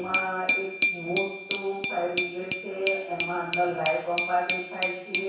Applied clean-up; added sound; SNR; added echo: none; Glass; 1 dB; reverberation time 0.7 s.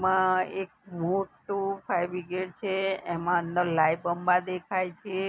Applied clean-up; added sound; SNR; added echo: none; none; none; none.